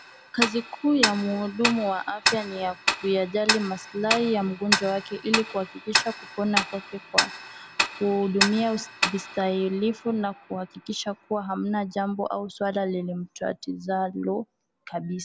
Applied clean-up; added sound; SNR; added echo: none; Tick-tock; 3 dB; none.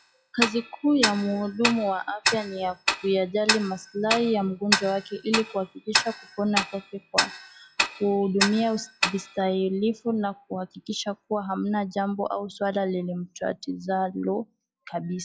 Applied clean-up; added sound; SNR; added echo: classical method log-MMSE.